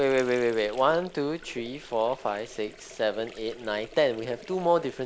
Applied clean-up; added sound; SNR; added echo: none; Sink (filling or washing) / Water; 19 dB; none.